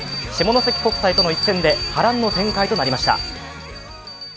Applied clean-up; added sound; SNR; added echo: none; Bell; 5 dB; none.